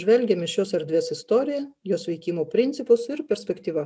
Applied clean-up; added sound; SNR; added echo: none; none; none; none.